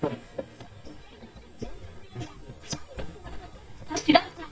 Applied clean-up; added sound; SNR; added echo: neural mask model DeepFilterNet 3.